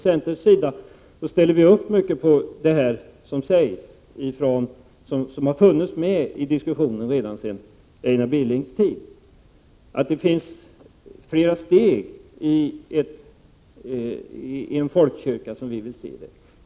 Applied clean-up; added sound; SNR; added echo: none; none; none; none.